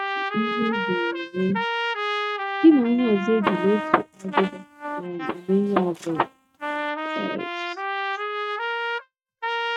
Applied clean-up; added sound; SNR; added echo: neural mask model RNNoise.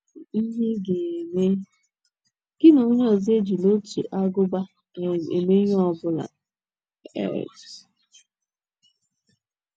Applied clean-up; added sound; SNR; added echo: none; none; none; none.